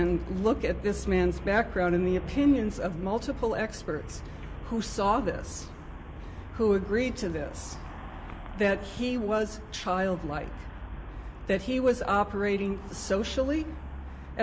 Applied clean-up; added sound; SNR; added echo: none; Traffic noise, roadway noise; 9 dB; reverberation time 0.3 s.